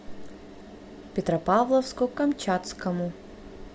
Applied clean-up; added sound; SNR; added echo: none; none; none; none.